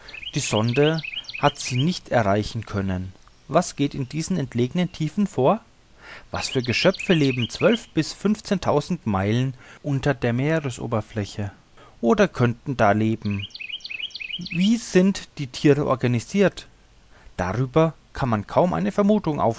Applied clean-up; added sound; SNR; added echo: neural mask model Resemble Enhance denoiser.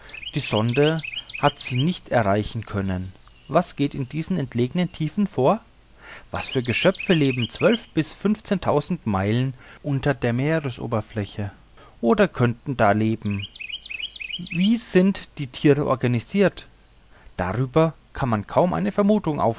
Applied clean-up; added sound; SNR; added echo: none; Chirp, tweet; 17 dB; none.